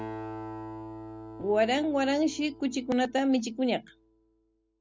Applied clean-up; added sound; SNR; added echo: none; Acoustic guitar; 14 dB; none.